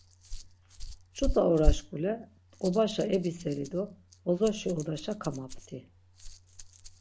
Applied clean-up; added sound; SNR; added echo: none; Rattle; 3 dB; none.